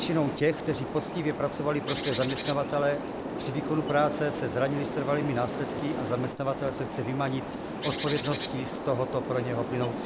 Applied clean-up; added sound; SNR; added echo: none; Bird; 4 dB; none.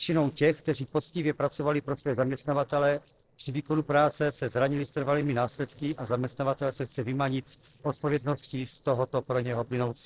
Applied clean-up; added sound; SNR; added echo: neural separator model SepFormer DNS4.